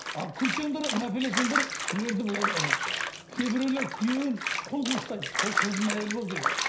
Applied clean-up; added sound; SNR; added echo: none; Bathtub (filling or washing); 1 dB; reverberation time 0.5 s.